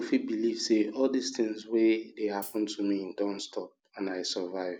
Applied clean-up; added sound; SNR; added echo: none; Hi-hat; 14 dB; none.